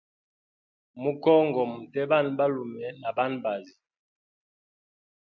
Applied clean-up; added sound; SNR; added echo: none; none; none; none.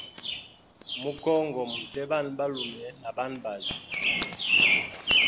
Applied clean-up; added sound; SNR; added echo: none; Bird vocalization, bird call, bird song; -4 dB; none.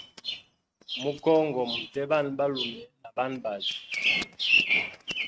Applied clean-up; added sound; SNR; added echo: neural mask model RNNoise.